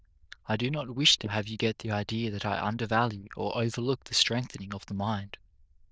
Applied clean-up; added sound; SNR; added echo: neural diffusion model UNIVERSE++.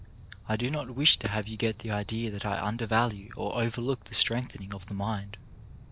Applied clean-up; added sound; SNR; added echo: none; Wind + Hammer; 16 dB; none.